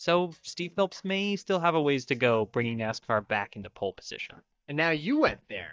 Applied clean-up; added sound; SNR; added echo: neural mask model DeepFilterNet 3.